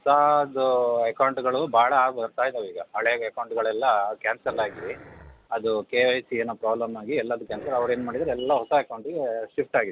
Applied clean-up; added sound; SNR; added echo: none; Growling; 17 dB; none.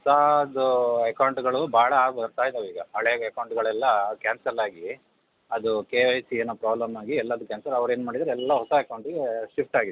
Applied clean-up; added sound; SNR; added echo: none; none; none; none.